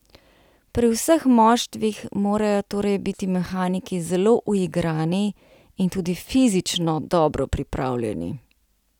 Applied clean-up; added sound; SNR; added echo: none; none; none; none.